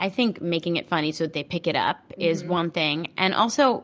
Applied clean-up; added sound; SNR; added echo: none; none; none; none.